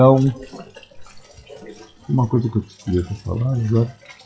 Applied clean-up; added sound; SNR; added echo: classical method WPE with log-MMSE.